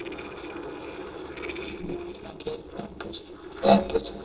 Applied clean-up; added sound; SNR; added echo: neural separator model SepFormer DNS4.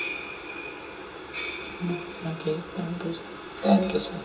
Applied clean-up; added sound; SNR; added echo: none; Bowed string instrument; 14 dB; reverberation time 0.2 s.